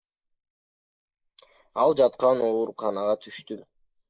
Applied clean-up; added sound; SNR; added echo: neural mask model Resemble Enhance denoiser.